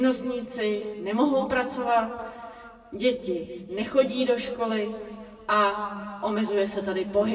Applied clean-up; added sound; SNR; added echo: none; none; none; reverberation time 1.7 s.